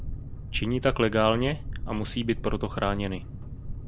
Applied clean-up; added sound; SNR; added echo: none; Boat, Water vehicle; 6 dB; none.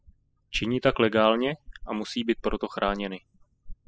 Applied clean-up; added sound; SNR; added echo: classical method spectral subtraction.